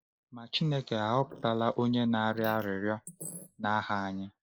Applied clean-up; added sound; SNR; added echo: neural mask model Resemble Enhance denoiser.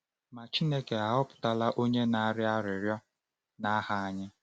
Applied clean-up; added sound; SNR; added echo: none; none; none; none.